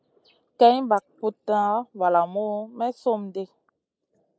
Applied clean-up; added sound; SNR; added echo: neural mask model Resemble Enhance denoiser.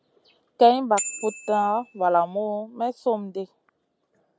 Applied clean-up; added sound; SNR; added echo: none; Bicycle bell; 14 dB; none.